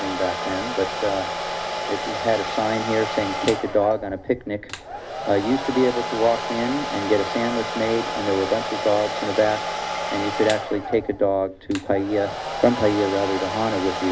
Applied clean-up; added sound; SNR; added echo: none; Domestic sounds, home sounds; 5 dB; none.